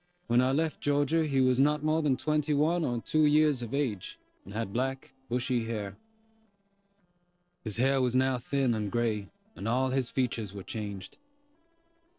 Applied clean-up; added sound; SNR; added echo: neural separator model SepFormer DNS4.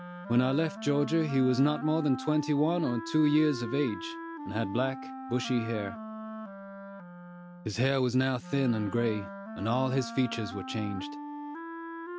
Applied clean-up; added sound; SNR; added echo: none; Wind instrument, woodwind instrument; 10 dB; none.